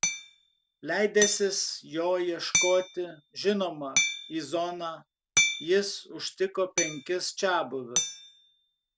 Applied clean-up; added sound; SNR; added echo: none; Hammer; 3 dB; none.